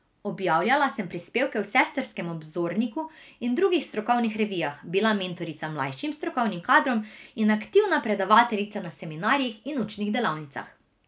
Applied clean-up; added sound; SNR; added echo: none; none; none; none.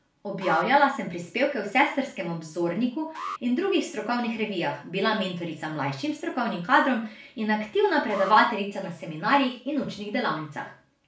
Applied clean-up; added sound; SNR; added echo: none; Alarm; 16 dB; reverberation time 0.4 s.